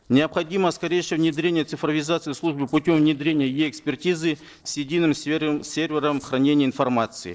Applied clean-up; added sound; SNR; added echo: neural separator model SepFormer DNS4.